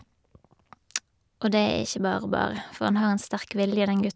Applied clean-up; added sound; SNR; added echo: none; none; none; none.